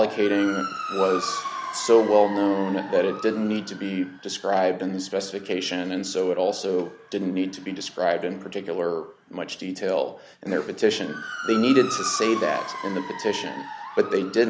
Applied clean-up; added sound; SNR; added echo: none; Motor vehicle (road) / Siren; 11 dB; none.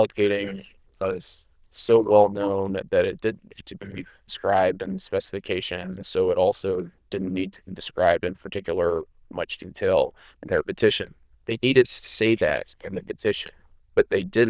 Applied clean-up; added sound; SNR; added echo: neural diffusion model UNIVERSE++.